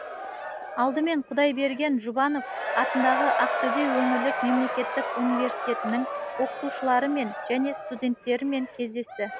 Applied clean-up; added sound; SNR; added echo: none; Crowd / Cheering; 4 dB; none.